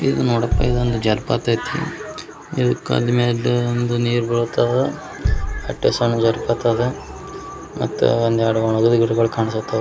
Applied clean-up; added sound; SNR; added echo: none; Bass drum; 9 dB; none.